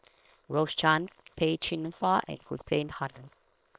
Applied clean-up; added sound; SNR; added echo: neural separator model SepFormer WHAM!.